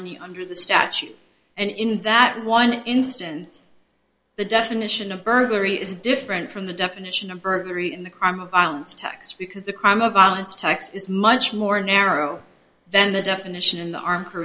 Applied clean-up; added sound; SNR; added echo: none; none; none; none.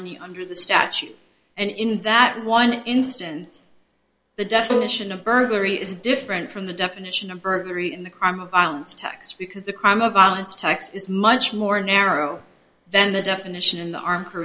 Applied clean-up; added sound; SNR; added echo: none; Bowed string instrument; 7 dB; none.